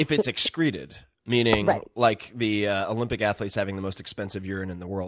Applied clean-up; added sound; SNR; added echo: none; Tap / Hammer; 5 dB; none.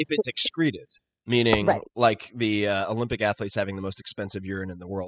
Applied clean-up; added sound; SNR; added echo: classical method spectral subtraction.